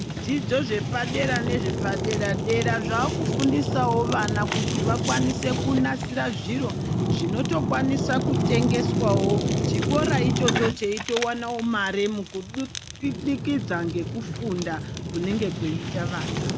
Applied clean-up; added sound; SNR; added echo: none; Fire; -1 dB; none.